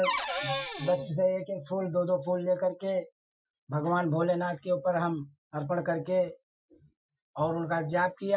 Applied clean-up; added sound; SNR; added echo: classical method Wiener filter.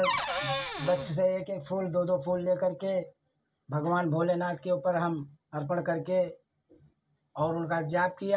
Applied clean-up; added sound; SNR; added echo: none; Cupboard open or close / Door; 3 dB; none.